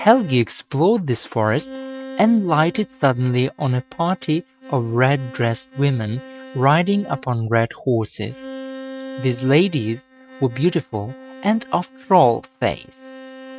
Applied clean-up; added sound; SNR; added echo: neural mask model RNNoise.